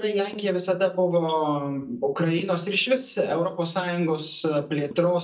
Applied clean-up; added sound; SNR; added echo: neural mask model DeepFilterNet 3.